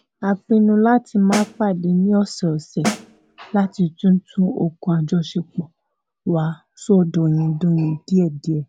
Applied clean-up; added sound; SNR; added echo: none; Snare drum; 9 dB; none.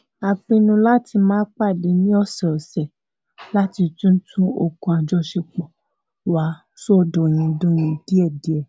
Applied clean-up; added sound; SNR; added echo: none; none; none; none.